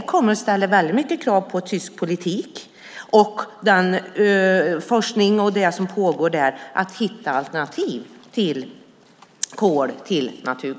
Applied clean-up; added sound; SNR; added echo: none; none; none; none.